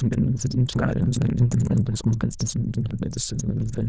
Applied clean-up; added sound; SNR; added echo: neural diffusion model UNIVERSE++.